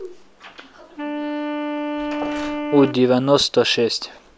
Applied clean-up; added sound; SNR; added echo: none; Wind instrument, woodwind instrument; 6 dB; none.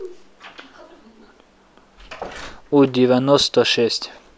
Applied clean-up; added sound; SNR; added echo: none; none; none; none.